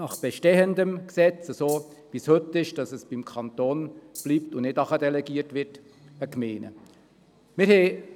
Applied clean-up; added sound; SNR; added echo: none; Rattle (instrument); 16 dB; none.